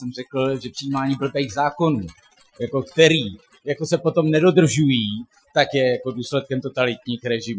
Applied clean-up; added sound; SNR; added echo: classical method Wiener filter.